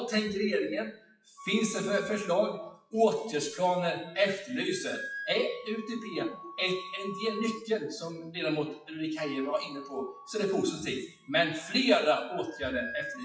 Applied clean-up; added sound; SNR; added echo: classical method WPE with log-MMSE.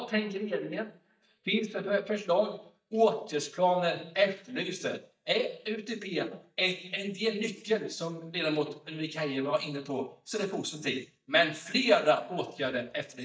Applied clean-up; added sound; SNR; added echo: neural mask model DeepFilterNet 3.